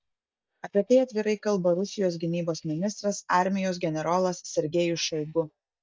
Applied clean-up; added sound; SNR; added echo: neural mask model DeepFilterNet 3.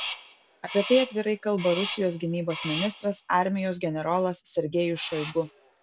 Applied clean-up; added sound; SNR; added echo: none; Crow; 11 dB; none.